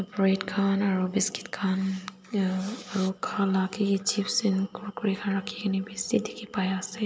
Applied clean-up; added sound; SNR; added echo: none; none; none; none.